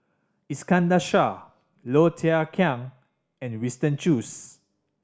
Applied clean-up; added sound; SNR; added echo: none; none; none; none.